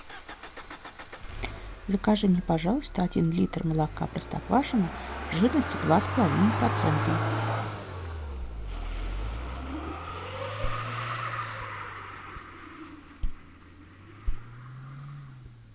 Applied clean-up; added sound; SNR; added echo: none; Motor vehicle (road); 4 dB; none.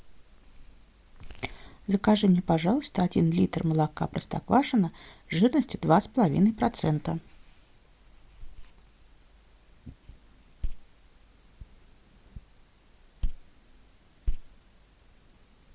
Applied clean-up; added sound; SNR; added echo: none; none; none; none.